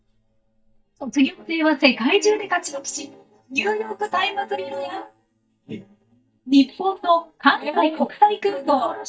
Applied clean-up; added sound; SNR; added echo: neural mask model DeepFilterNet 3.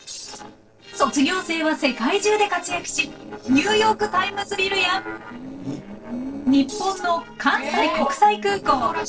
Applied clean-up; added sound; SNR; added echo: neural separator model SepFormer DNS4.